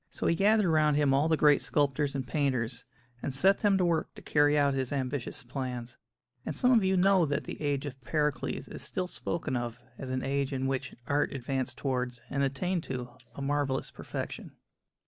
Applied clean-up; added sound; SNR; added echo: neural mask model Resemble Enhance denoiser.